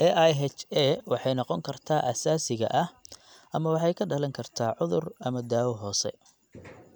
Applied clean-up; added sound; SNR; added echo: none; none; none; none.